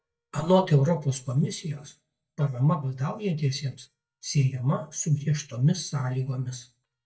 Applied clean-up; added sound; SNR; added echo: neural mask model DeepFilterNet 3.